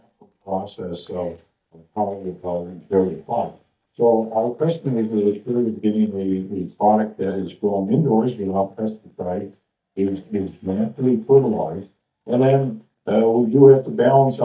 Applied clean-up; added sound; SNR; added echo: neural mask model DeepFilterNet 3.